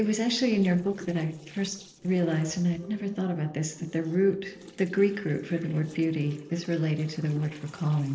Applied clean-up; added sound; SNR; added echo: neural separator model SepFormer DNS4.